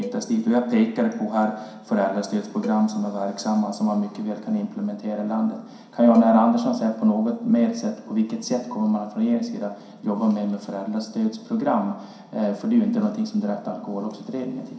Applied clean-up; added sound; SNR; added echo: none; Cowbell; 20 dB; reverberation time 0.5 s.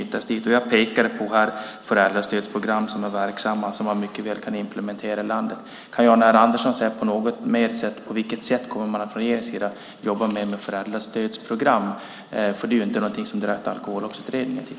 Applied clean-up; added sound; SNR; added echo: none; none; none; none.